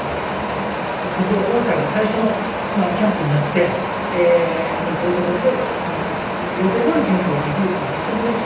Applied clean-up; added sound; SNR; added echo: none; Wind; 2 dB; reverberation time 0.9 s.